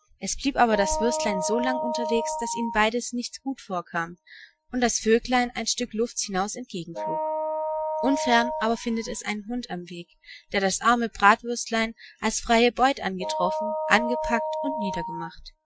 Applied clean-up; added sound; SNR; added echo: classical method Wiener filter.